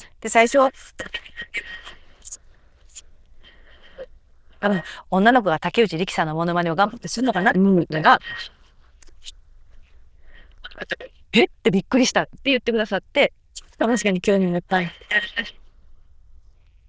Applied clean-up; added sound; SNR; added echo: neural diffusion model UNIVERSE++.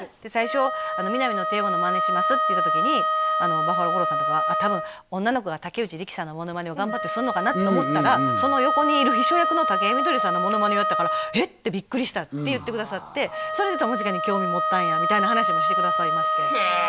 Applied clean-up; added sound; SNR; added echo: none; Wind instrument, woodwind instrument; -2 dB; none.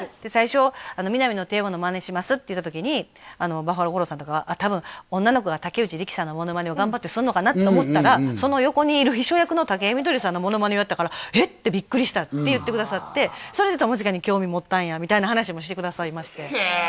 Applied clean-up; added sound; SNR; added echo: none; none; none; none.